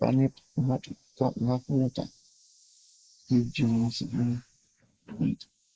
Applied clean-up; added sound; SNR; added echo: neural mask model Resemble Enhance denoiser.